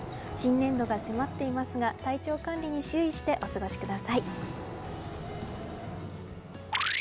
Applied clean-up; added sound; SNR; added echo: none; Wild animals; 11 dB; none.